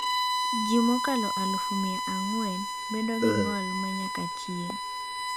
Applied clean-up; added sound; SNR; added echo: none; Bowed string instrument + Burping, eructation; -1 dB; none.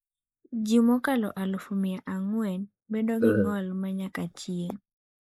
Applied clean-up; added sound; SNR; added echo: neural mask model Resemble Enhance denoiser.